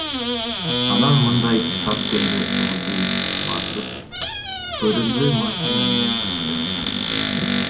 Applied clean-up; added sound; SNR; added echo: none; Squeak / Cupboard open or close; -2 dB; none.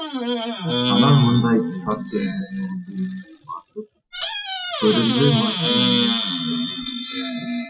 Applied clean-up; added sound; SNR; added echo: classical method Wiener filter.